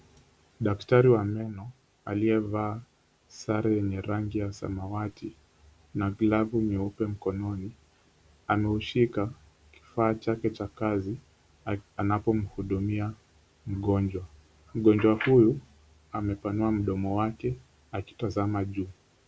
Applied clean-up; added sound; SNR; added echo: none; none; none; none.